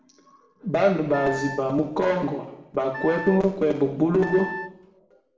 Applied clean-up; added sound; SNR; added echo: none; Wind instrument, woodwind instrument; 12 dB; reverberation time 0.8 s.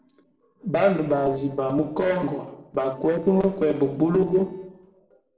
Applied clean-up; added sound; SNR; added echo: neural separator model SepFormer DNS4.